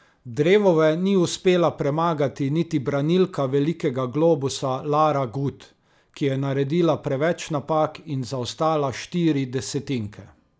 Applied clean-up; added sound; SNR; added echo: none; none; none; none.